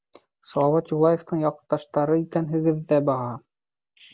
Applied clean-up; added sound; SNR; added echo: none; none; none; none.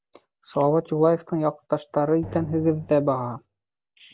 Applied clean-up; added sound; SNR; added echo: none; Drum; 17 dB; none.